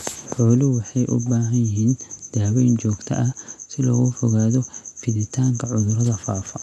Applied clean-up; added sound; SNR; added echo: none; none; none; none.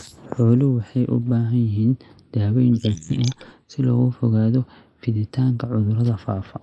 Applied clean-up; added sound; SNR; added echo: neural mask model Resemble Enhance denoiser.